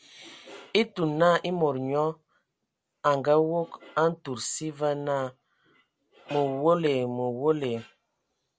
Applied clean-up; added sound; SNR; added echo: none; none; none; none.